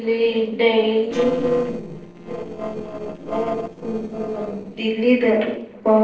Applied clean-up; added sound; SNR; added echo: neural separator model SepFormer DNS4.